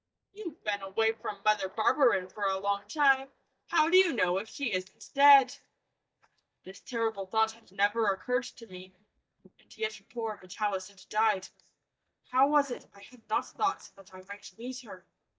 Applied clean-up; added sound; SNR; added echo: neural mask model DeepFilterNet 3.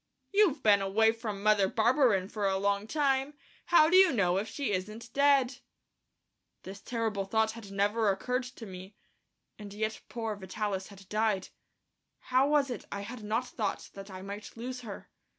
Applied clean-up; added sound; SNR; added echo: none; none; none; none.